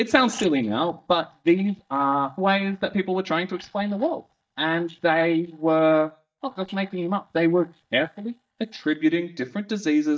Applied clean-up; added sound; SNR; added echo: neural mask model DeepFilterNet 3.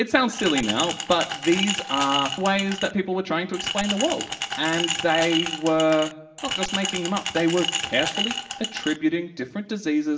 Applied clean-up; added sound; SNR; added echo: none; Glass; 5 dB; reverberation time 0.8 s.